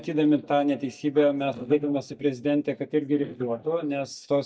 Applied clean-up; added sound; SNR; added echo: neural mask model DeepFilterNet 3.